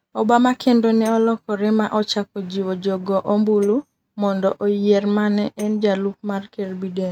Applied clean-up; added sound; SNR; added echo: neural mask model RNNoise.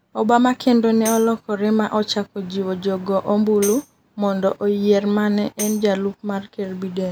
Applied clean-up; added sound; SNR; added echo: none; Tambourine; 17 dB; none.